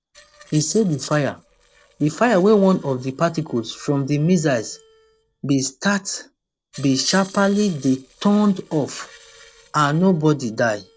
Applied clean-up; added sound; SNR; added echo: neural separator model SepFormer DNS4.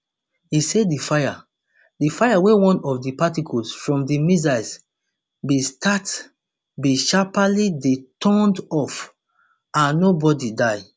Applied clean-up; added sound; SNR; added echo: none; none; none; none.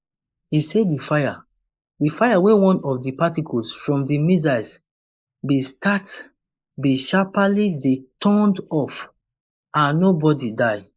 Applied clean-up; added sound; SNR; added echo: neural mask model Resemble Enhance denoiser.